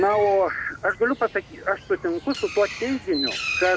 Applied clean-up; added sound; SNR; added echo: none; Bird; 10 dB; none.